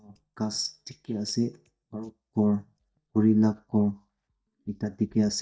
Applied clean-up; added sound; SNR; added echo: neural mask model DeepFilterNet 3.